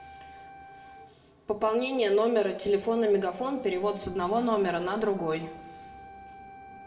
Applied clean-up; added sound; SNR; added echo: none; Wind instrument, woodwind instrument; 20 dB; reverberation time 0.7 s.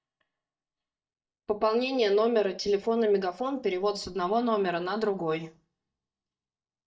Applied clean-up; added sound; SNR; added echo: neural mask model DeepFilterNet 3.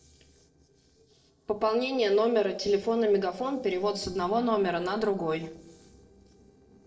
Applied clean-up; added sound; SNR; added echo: neural separator model SepFormer DNS4.